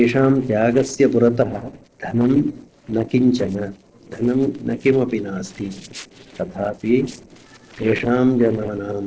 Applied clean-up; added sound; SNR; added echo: neural separator model SepFormer DNS4.